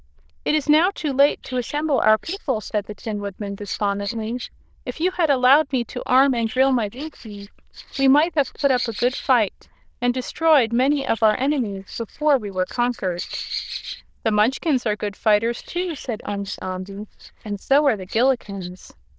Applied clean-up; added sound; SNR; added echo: neural diffusion model UNIVERSE++.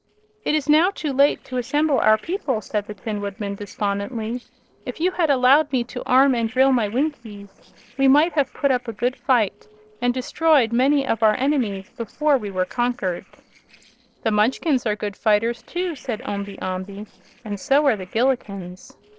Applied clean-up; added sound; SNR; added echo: neural separator model SepFormer DNS4.